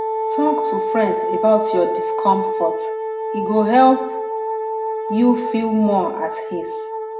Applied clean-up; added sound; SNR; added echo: none; Wind instrument, woodwind instrument; 3 dB; reverberation time 0.4 s.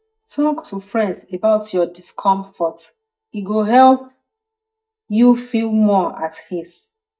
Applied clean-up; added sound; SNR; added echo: neural mask model DeepFilterNet 3.